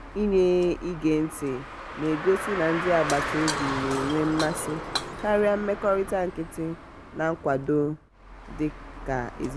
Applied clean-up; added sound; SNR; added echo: none; Shatter + Car; 8 dB; none.